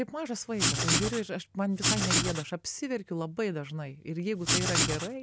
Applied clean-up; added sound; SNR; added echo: none; Writing; -4 dB; none.